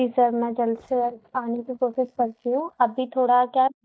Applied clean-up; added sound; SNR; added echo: neural mask model DeepFilterNet 3.